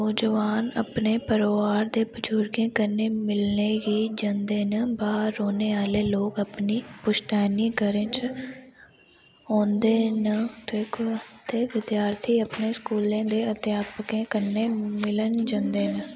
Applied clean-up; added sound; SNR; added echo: none; none; none; none.